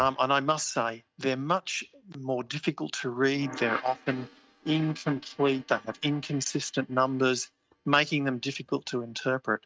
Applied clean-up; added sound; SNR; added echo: neural mask model RNNoise.